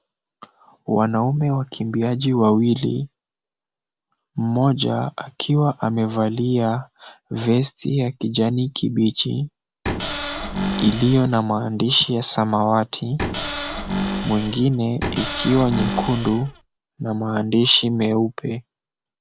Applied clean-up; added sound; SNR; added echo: none; Cupboard open or close / Door; 5 dB; none.